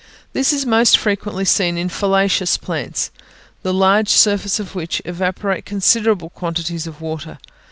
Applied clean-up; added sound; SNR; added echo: none; none; none; none.